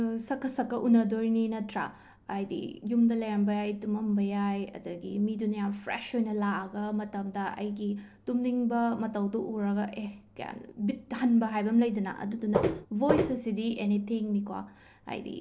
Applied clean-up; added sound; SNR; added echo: none; Walk, footsteps; -3 dB; none.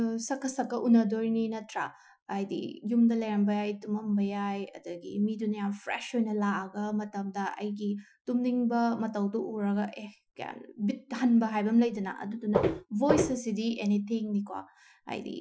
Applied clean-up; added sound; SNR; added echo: classical method Wiener filter.